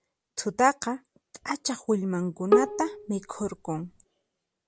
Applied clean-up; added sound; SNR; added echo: none; Bowed string instrument; -2 dB; none.